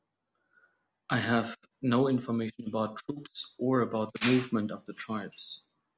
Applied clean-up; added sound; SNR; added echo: none; none; none; none.